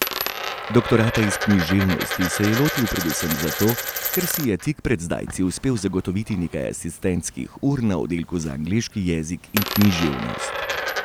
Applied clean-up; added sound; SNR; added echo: none; Coin (dropping); 6 dB; none.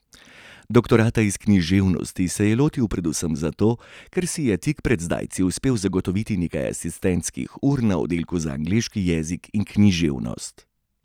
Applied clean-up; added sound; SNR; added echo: none; none; none; none.